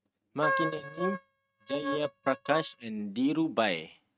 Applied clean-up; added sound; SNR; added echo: neural mask model RNNoise.